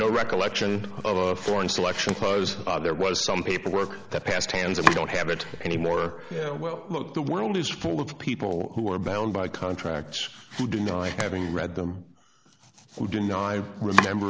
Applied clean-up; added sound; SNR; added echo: none; Domestic sounds, home sounds; 8 dB; none.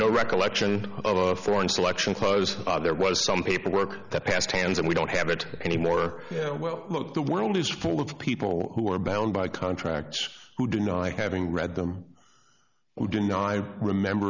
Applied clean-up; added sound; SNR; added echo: none; none; none; none.